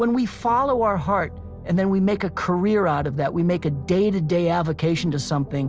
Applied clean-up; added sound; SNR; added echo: none; none; none; none.